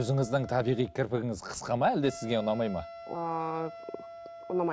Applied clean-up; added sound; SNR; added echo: none; Wind instrument, woodwind instrument; 15 dB; none.